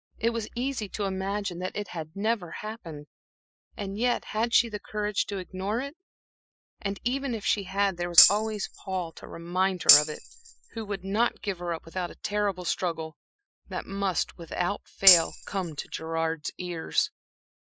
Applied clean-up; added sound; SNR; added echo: classical method Wiener filter.